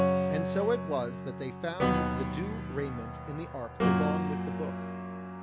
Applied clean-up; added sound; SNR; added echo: none; Piano; -5 dB; none.